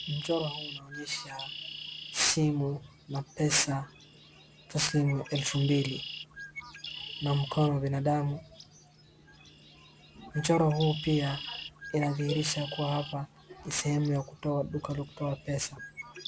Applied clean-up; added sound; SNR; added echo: none; Bird; 13 dB; none.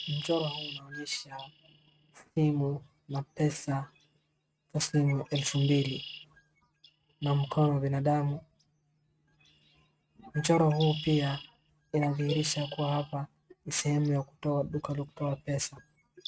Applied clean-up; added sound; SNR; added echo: neural mask model RNNoise.